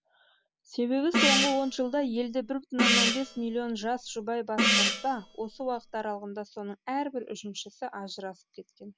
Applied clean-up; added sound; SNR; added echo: none; Gong; -3 dB; none.